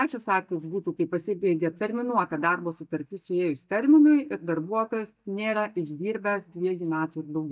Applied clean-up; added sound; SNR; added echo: neural mask model DeepFilterNet 3.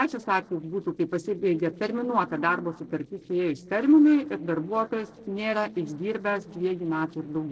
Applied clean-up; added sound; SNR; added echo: neural separator model SepFormer DNS4.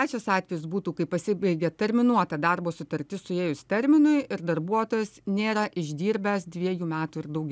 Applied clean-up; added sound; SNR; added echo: none; none; none; none.